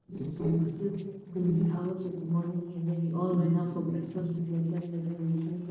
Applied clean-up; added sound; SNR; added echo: neural separator model SepFormer DNS4.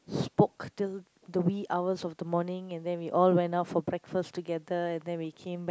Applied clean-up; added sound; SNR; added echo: none; none; none; none.